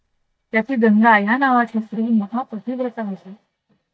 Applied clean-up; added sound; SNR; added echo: neural mask model DeepFilterNet 3.